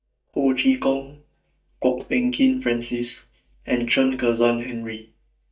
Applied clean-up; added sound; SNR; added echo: neural mask model DeepFilterNet 3.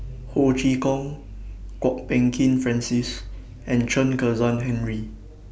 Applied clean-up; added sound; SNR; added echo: none; none; none; none.